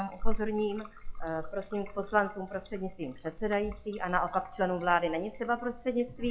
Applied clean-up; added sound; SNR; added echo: classical method log-MMSE.